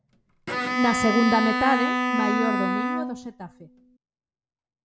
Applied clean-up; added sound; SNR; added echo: none; Bowed string instrument; -1 dB; none.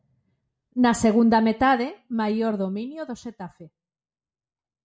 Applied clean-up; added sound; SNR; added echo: none; none; none; none.